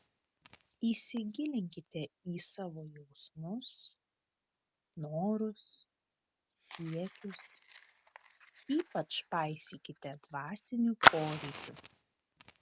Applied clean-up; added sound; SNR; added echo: none; Fire; 0 dB; none.